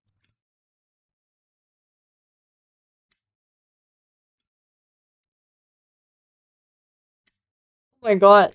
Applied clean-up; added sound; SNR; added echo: neural mask model DeepFilterNet 3.